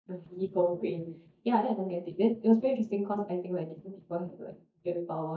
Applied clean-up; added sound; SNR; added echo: neural mask model DeepFilterNet 3.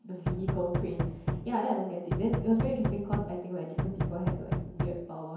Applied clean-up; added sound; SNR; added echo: none; Knock; 0 dB; reverberation time 0.9 s.